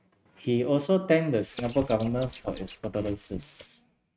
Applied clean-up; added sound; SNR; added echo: neural mask model RNNoise.